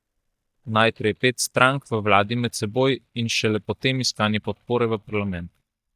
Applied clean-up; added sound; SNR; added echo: neural mask model DeepFilterNet 3.